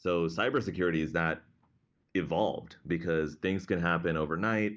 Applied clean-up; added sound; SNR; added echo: none; none; none; none.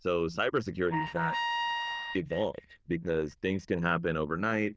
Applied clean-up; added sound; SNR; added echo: neural diffusion model UNIVERSE++.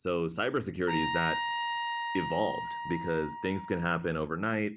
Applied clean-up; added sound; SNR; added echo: none; Trumpet; 3 dB; none.